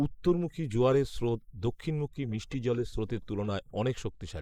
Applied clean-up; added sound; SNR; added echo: neural mask model Resemble Enhance denoiser.